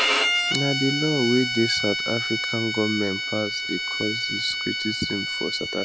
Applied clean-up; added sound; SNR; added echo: none; Bowed string instrument; 0 dB; none.